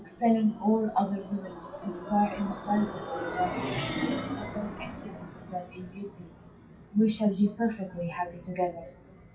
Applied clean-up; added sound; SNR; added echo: classical method WPE with log-MMSE.